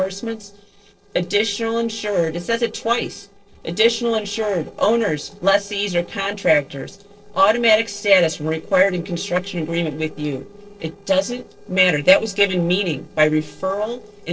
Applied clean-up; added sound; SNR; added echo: neural separator model SepFormer DNS4.